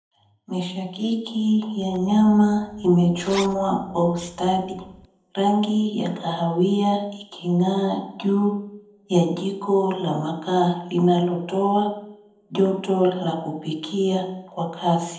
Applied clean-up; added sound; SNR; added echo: none; Zipper (clothing); 20 dB; reverberation time 0.8 s.